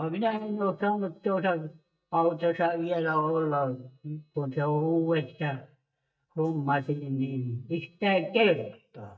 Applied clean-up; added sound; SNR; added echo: neural mask model DeepFilterNet 3.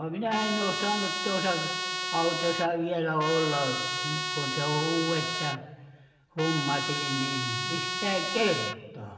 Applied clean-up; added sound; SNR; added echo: none; Trumpet; 2 dB; reverberation time 1.2 s.